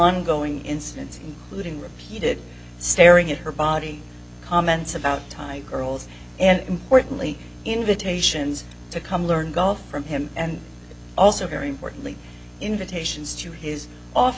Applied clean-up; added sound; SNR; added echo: none; none; none; none.